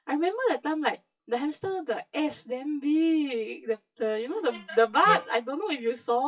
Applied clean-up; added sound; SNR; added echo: classical method WPE with log-MMSE.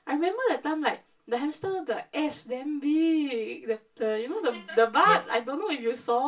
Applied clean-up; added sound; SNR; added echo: none; Wind instrument, woodwind instrument; 7 dB; reverberation time 0.2 s.